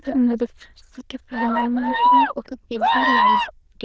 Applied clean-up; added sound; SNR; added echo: neural diffusion model UNIVERSE++.